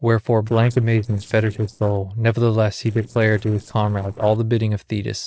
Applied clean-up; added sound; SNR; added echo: neural separator model SepFormer DNS4.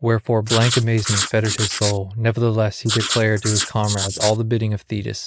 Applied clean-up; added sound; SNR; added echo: neural mask model Resemble Enhance denoiser.